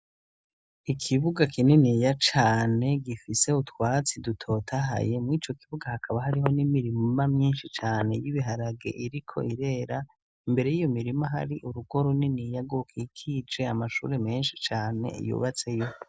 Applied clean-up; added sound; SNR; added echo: none; none; none; none.